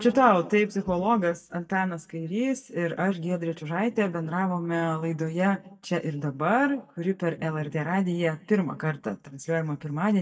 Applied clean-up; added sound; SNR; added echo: neural mask model DeepFilterNet 3.